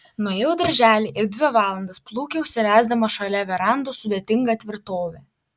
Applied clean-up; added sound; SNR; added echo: none; none; none; none.